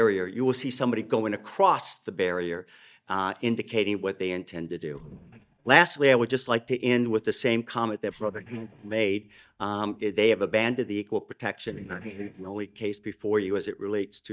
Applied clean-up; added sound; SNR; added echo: neural mask model DeepFilterNet 3.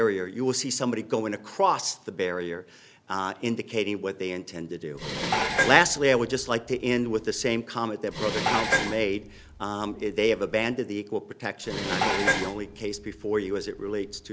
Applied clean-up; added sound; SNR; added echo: none; Dishes, pots, and pans; 3 dB; none.